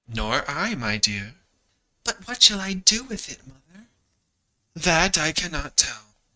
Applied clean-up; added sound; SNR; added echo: neural mask model RNNoise.